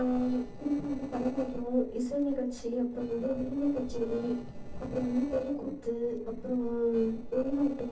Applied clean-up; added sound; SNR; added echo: neural separator model SepFormer DNS4.